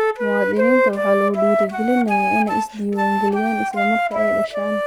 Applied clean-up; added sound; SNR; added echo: none; Wind instrument, woodwind instrument; -2 dB; none.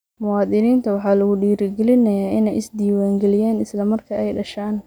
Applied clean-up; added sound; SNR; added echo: none; none; none; none.